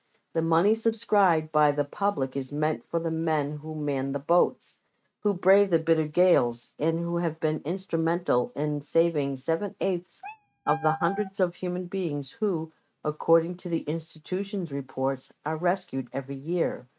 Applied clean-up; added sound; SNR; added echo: neural mask model RNNoise.